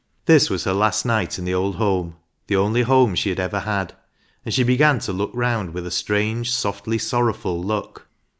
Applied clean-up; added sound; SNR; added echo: none; none; none; none.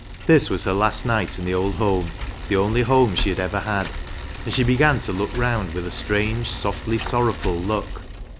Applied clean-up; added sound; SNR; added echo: none; Bicycle; 8 dB; none.